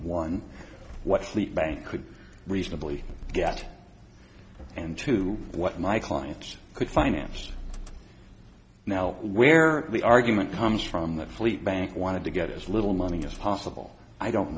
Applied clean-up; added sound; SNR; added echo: none; Motor vehicle (road); 14 dB; none.